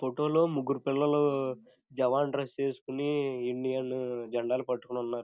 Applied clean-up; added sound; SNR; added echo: none; none; none; none.